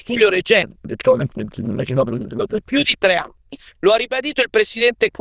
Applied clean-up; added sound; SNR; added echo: neural diffusion model UNIVERSE++.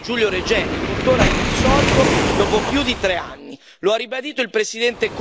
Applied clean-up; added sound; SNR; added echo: none; Waves, surf; 0 dB; none.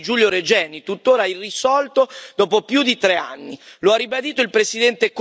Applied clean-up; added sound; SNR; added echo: none; none; none; none.